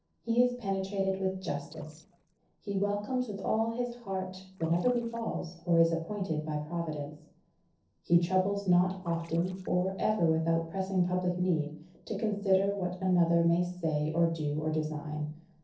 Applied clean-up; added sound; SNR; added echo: neural separator model SepFormer DNS4.